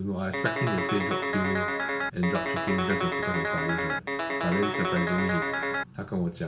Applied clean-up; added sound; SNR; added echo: none; Guitar; -1 dB; reverberation time 0.6 s.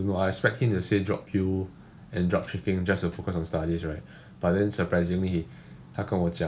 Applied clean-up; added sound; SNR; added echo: none; none; none; none.